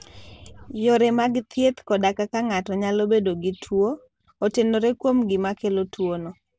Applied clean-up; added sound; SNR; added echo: none; none; none; none.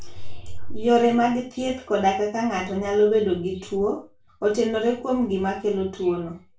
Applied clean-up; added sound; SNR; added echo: none; none; none; reverberation time 0.3 s.